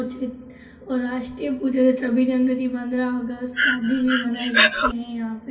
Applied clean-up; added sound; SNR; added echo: none; Breathing; -3 dB; reverberation time 0.2 s.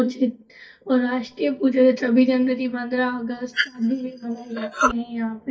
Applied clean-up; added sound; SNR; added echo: neural mask model DeepFilterNet 3.